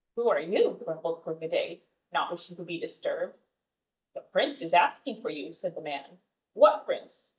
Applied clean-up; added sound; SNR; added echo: neural mask model DeepFilterNet 3.